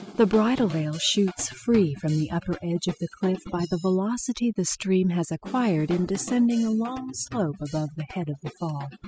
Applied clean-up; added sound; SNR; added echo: classical method spectral subtraction.